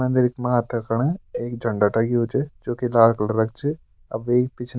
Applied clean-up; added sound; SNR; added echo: neural diffusion model UNIVERSE++.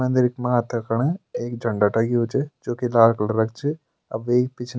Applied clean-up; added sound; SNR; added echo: none; Cowbell; 19 dB; none.